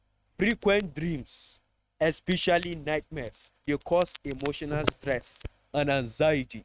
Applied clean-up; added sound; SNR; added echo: neural mask model RNNoise.